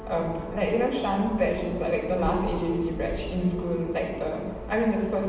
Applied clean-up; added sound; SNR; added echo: none; Brass instrument; 17 dB; reverberation time 1.2 s.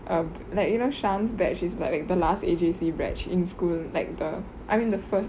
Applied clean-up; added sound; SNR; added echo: none; none; none; none.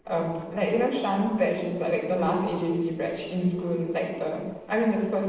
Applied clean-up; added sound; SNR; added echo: neural separator model SepFormer DNS4.